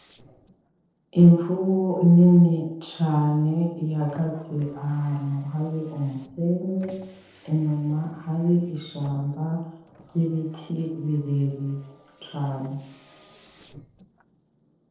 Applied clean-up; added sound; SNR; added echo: neural separator model SepFormer DNS4.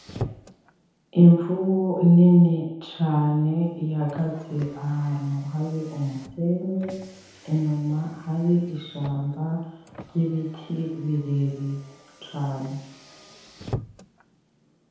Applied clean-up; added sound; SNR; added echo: none; Car; 19 dB; reverberation time 0.9 s.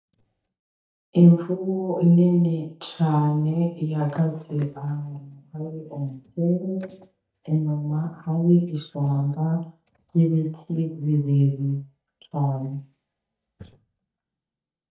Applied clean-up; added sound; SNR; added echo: neural mask model DeepFilterNet 3.